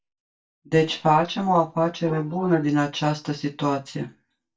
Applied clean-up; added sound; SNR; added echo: neural mask model DeepFilterNet 3.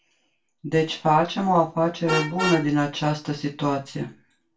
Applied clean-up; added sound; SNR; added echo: none; Vehicle horn, car horn, honking; 11 dB; reverberation time 0.2 s.